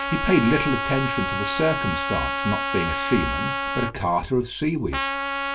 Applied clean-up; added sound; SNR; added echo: none; Trumpet; 2 dB; reverberation time 0.1 s.